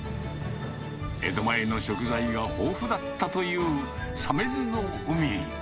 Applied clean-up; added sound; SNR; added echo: none; none; none; none.